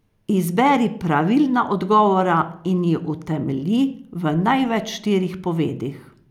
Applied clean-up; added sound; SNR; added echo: none; none; none; none.